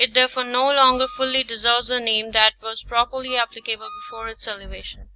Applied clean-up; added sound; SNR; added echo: none; Wind instrument, woodwind instrument; 19 dB; none.